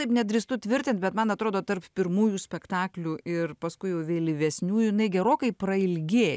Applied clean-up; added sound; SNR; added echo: none; none; none; none.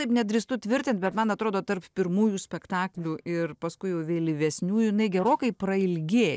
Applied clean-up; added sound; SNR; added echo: neural separator model SepFormer DNS4.